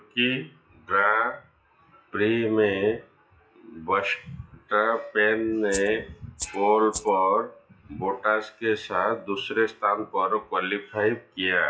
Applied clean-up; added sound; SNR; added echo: classical method WPE with log-MMSE.